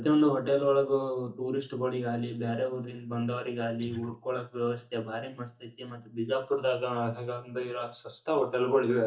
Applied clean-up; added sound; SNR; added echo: neural mask model DeepFilterNet 3.